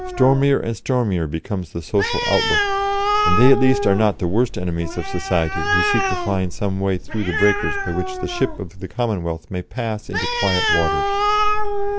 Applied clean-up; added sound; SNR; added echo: none; Animal; 1 dB; none.